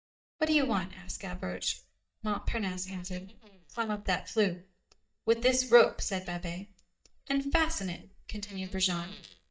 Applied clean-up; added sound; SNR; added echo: neural mask model DeepFilterNet 3.